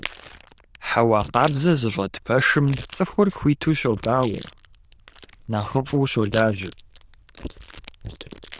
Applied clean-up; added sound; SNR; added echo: neural diffusion model UNIVERSE++.